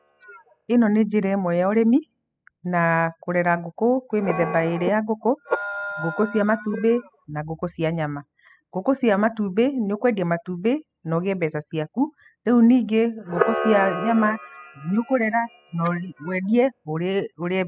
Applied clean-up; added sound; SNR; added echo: classical method spectral subtraction.